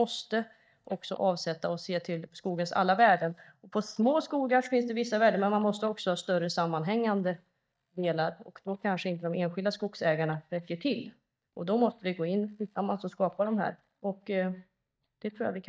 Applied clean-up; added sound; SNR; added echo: neural mask model DeepFilterNet 3.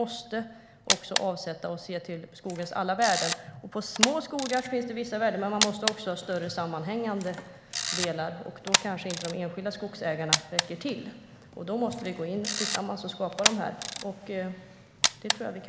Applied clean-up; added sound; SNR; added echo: none; Camera; 1 dB; none.